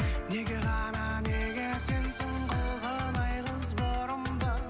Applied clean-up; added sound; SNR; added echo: none; Bowed string instrument; 16 dB; none.